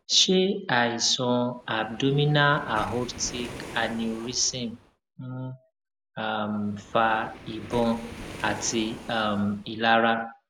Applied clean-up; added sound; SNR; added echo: none; Waves, surf; 17 dB; none.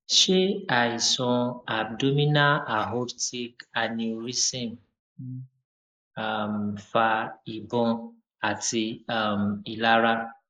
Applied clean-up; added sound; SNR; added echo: neural mask model Resemble Enhance denoiser.